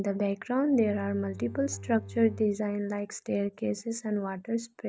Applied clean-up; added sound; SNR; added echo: none; Bowed string instrument; 14 dB; none.